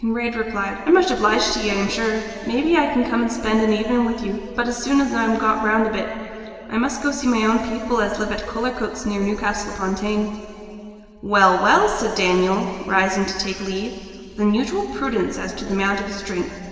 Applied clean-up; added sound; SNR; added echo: none; none; none; reverberation time 2.8 s.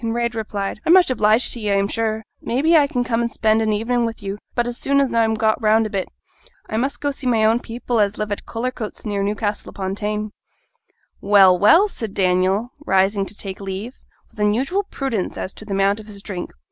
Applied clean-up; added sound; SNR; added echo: none; none; none; none.